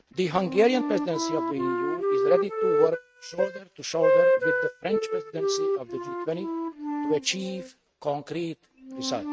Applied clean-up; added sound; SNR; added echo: neural mask model RNNoise.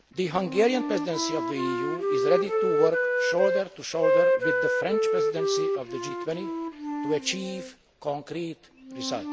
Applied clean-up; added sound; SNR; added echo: none; Wind instrument, woodwind instrument; -2 dB; none.